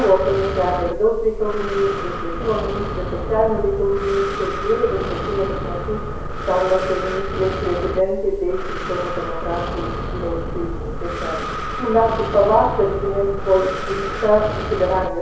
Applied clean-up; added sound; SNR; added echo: none; Breathing; 5 dB; reverberation time 0.7 s.